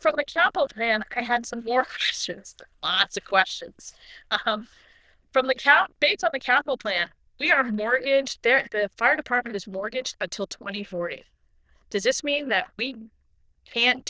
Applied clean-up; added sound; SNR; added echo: neural diffusion model UNIVERSE++.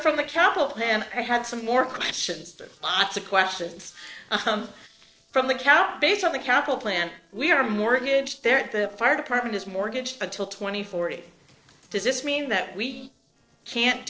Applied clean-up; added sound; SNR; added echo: neural separator model SepFormer DNS4.